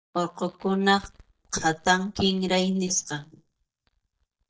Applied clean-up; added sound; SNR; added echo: neural mask model DeepFilterNet 3.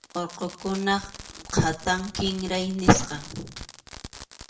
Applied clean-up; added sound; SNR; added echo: none; Fireworks; 15 dB; reverberation time 0.5 s.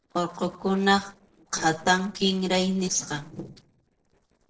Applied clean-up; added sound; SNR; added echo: neural separator model SepFormer DNS4.